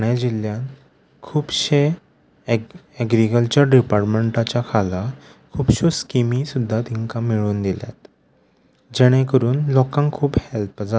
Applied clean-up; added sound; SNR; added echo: none; none; none; none.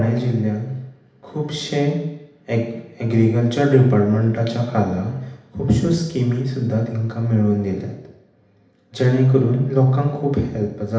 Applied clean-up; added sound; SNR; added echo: none; none; none; reverberation time 0.8 s.